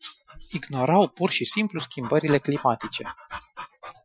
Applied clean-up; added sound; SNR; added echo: classical method Wiener filter.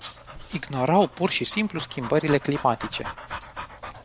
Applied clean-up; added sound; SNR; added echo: none; Dog; 13 dB; none.